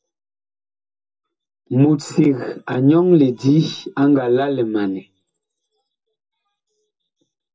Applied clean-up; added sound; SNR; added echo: none; none; none; reverberation time 0.2 s.